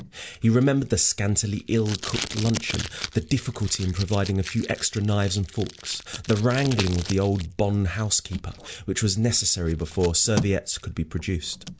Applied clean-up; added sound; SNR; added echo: none; Packing tape, duct tape; 12 dB; none.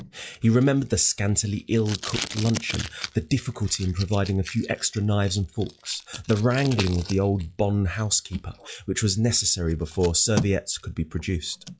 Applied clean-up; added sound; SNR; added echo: classical method log-MMSE.